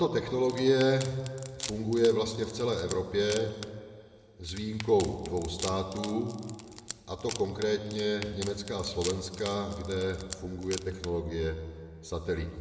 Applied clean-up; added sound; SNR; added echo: none; Wood; 14 dB; reverberation time 2.0 s.